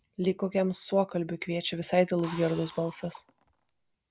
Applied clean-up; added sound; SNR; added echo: none; Drill; 18 dB; none.